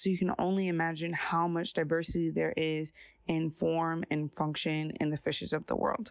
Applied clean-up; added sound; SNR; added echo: none; none; none; none.